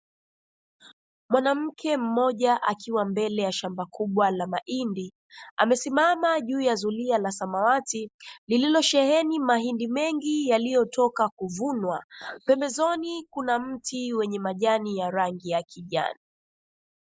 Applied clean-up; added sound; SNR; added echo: neural mask model Resemble Enhance denoiser.